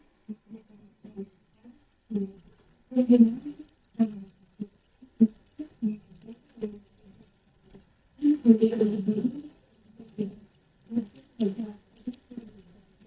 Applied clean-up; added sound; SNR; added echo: neural mask model DeepFilterNet 3.